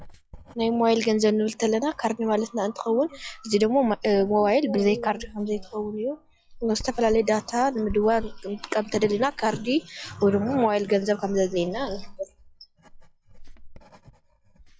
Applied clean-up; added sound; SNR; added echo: classical method log-MMSE.